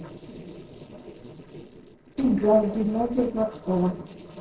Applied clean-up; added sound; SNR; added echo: neural separator model SepFormer DNS4.